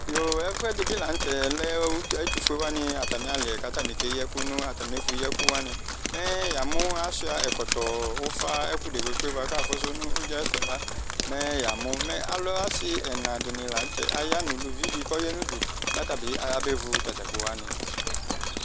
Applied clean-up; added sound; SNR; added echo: none; Drip; -2 dB; none.